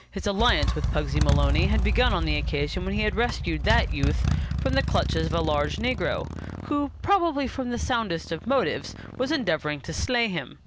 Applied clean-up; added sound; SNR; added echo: none; Motorcycle; 1 dB; none.